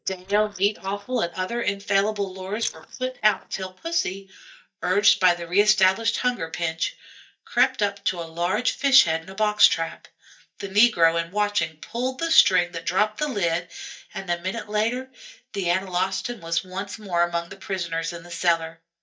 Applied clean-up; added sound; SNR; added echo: neural mask model DeepFilterNet 3.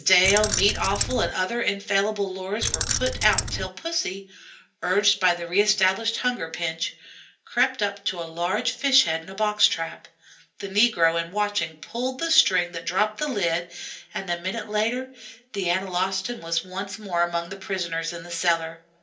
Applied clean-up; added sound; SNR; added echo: none; Keys jangling; 2 dB; reverberation time 0.3 s.